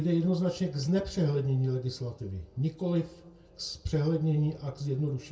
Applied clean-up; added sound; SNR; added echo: none; none; none; reverberation time 0.2 s.